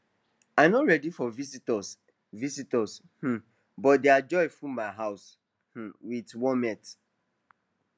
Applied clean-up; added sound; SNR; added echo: none; none; none; none.